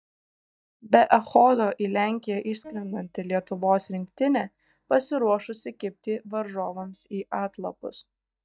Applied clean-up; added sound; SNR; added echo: neural mask model DeepFilterNet 3.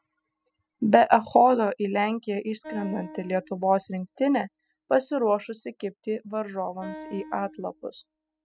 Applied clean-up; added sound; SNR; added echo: classical method spectral subtraction.